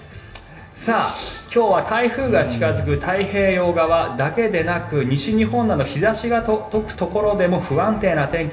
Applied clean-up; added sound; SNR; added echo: none; none; none; reverberation time 1.3 s.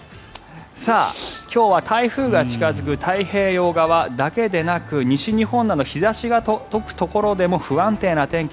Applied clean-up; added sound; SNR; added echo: none; none; none; none.